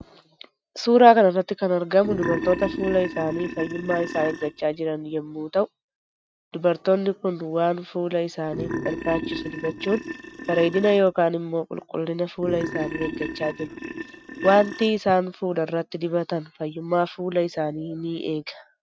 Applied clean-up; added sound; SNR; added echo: neural mask model RNNoise.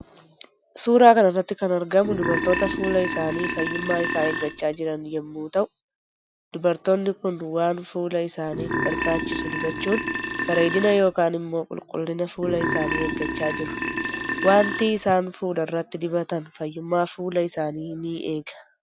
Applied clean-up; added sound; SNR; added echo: none; Burping, eructation; 4 dB; none.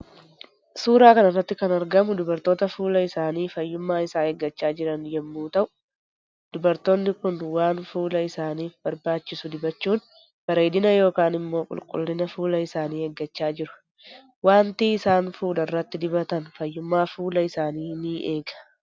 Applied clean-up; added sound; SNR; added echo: none; none; none; none.